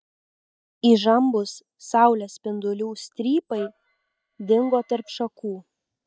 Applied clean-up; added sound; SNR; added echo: neural mask model DeepFilterNet 3.